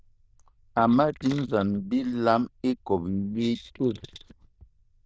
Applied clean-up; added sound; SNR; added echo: neural diffusion model UNIVERSE++.